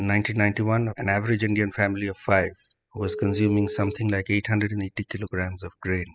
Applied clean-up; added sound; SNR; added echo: classical method spectral subtraction.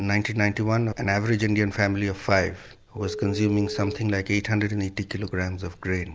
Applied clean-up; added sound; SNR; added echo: none; Telephone; 8 dB; none.